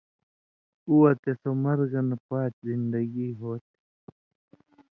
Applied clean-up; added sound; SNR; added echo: none; none; none; none.